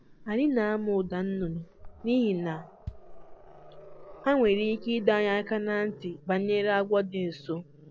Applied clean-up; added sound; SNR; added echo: none; Growling + Bass drum; 18 dB; none.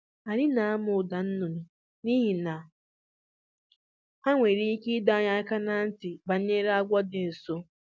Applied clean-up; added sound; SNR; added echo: none; none; none; none.